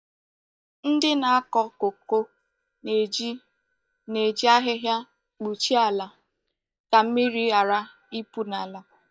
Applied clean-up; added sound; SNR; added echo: neural mask model DeepFilterNet 3.